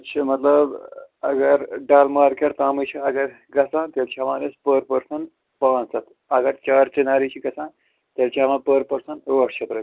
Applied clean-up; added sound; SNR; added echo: none; none; none; none.